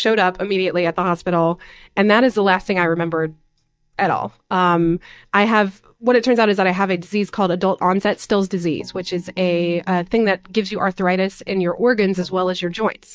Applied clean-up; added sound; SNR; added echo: neural mask model DeepFilterNet 3.